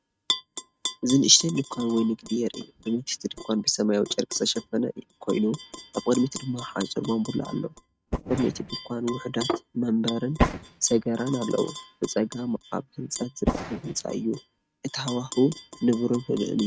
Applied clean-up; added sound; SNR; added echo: neural mask model RNNoise.